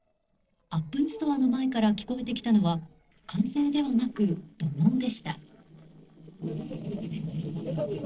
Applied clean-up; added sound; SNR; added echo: neural separator model SepFormer DNS4.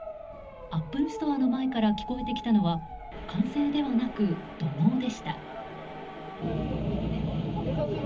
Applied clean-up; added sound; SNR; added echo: none; Subway, metro, underground / Train; 18 dB; reverberation time 0.4 s.